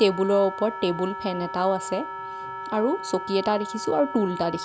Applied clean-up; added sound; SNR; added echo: none; Wind instrument, woodwind instrument; 9 dB; none.